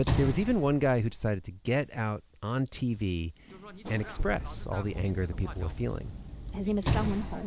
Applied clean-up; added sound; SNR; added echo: none; Sliding door / Slam; 5 dB; none.